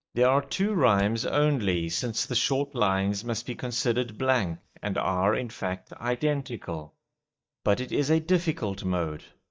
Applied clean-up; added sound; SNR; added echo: neural mask model DeepFilterNet 3.